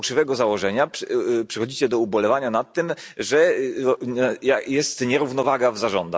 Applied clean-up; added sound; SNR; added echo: none; none; none; none.